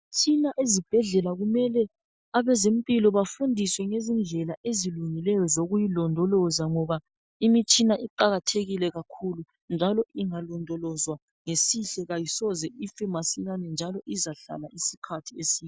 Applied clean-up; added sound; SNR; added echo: none; none; none; none.